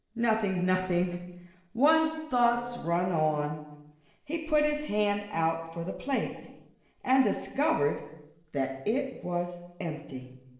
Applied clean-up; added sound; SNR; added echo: neural separator model SepFormer DNS4.